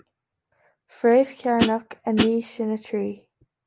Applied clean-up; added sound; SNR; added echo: none; Hi-hat; -2 dB; none.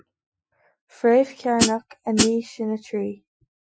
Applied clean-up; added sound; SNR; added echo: classical method Wiener filter.